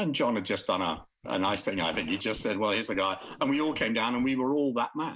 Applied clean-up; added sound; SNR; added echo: neural mask model Resemble Enhance denoiser.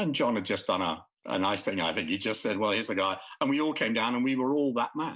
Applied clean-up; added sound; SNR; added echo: none; none; none; none.